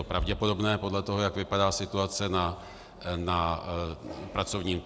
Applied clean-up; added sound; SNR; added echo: none; none; none; none.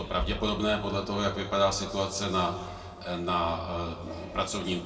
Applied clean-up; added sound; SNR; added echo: none; none; none; reverberation time 1.6 s.